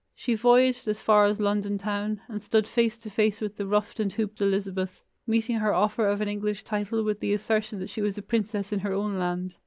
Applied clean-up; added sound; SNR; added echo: none; none; none; none.